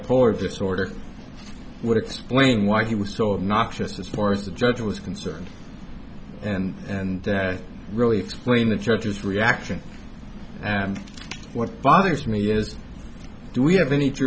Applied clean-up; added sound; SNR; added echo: none; none; none; none.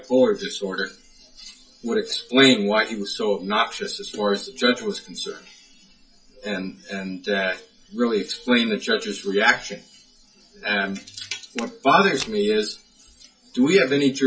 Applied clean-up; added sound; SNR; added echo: classical method WPE with log-MMSE.